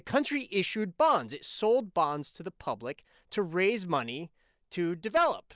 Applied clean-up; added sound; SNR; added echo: none; none; none; none.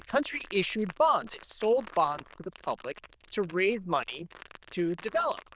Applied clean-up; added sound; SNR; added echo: neural diffusion model UNIVERSE++.